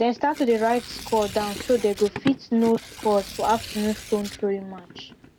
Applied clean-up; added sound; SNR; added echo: none; Tearing + Run; 14 dB; none.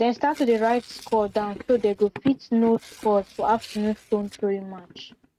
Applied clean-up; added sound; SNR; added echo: neural mask model RNNoise.